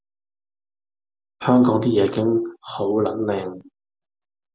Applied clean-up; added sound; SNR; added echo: none; none; none; none.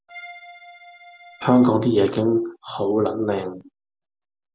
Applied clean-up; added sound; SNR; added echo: none; Accordion; 20 dB; none.